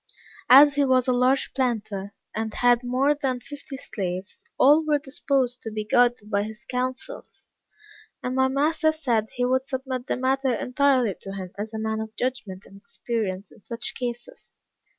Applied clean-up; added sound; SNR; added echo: none; none; none; none.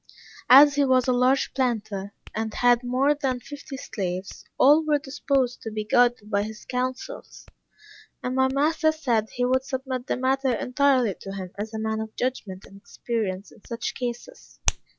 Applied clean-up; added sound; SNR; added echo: none; Hands; 18 dB; none.